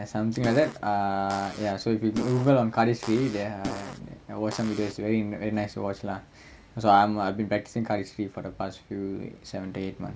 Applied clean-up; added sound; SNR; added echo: none; Fart; 13 dB; none.